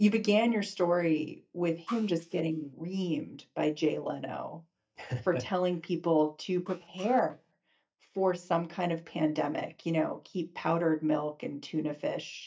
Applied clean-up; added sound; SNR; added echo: neural mask model DeepFilterNet 3.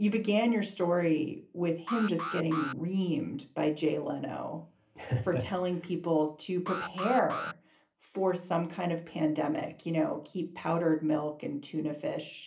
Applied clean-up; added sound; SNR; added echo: none; Alarm; 9 dB; reverberation time 0.3 s.